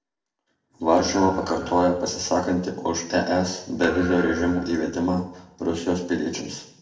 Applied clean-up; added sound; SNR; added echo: neural separator model SepFormer DNS4.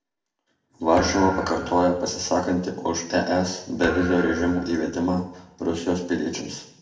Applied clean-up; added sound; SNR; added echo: none; Thump, thud; 13 dB; reverberation time 0.6 s.